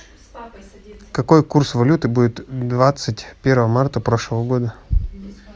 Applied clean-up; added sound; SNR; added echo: none; none; none; none.